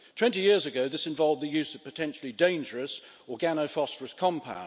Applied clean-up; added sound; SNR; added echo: none; none; none; none.